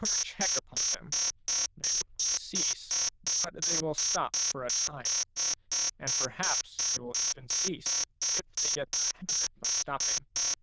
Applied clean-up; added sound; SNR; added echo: neural diffusion model UNIVERSE++.